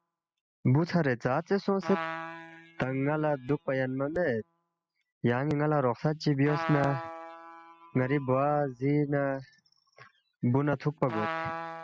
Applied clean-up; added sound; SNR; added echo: classical method spectral subtraction.